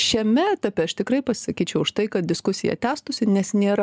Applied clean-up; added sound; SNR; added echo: none; none; none; none.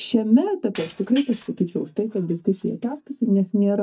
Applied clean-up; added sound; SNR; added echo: neural mask model DeepFilterNet 3.